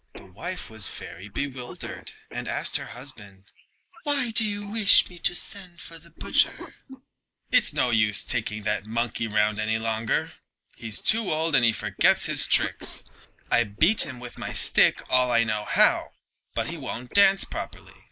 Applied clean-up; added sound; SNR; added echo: neural mask model Resemble Enhance denoiser.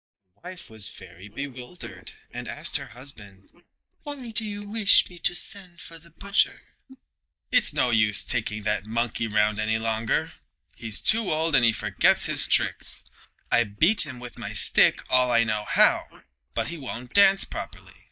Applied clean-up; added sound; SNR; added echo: neural mask model DeepFilterNet 3.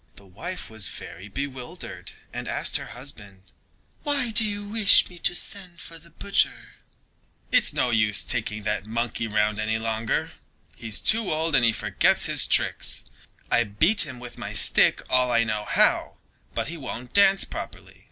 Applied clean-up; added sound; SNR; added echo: none; none; none; none.